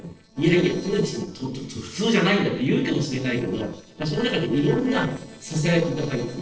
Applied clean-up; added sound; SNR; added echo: neural separator model SepFormer DNS4.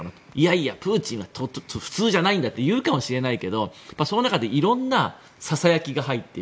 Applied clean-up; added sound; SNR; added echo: none; none; none; none.